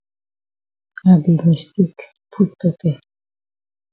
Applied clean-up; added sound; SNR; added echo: none; none; none; none.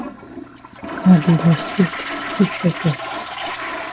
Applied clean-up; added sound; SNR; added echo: none; Toilet flush; 8 dB; none.